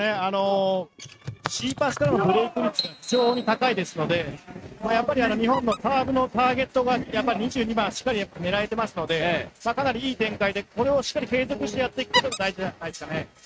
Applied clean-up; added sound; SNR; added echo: neural mask model RNNoise.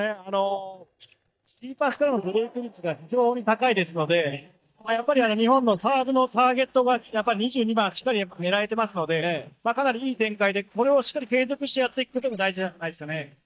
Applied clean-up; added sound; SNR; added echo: neural mask model DeepFilterNet 3.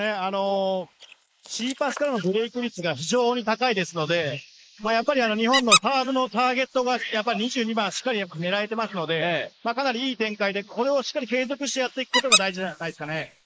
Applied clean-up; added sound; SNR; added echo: neural mask model Resemble Enhance denoiser.